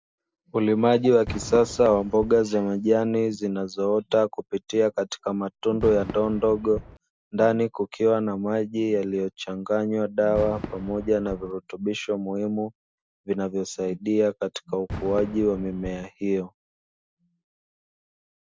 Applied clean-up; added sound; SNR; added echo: none; Fireworks; 17 dB; none.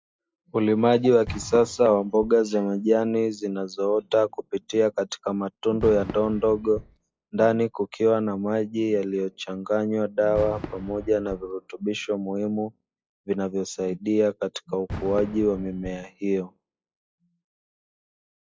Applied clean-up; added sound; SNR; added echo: classical method log-MMSE.